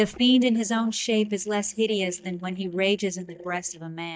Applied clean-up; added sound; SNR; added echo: neural mask model DeepFilterNet 3.